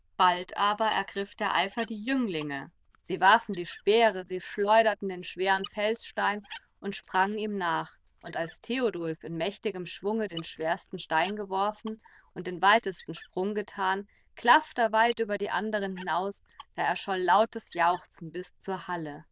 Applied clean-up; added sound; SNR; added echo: neural diffusion model UNIVERSE++.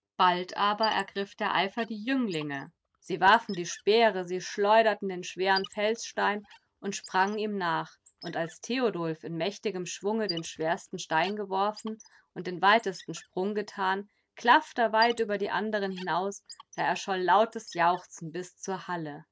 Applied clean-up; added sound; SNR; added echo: neural mask model RNNoise.